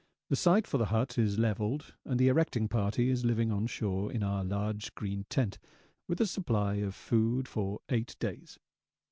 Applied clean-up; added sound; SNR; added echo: none; none; none; none.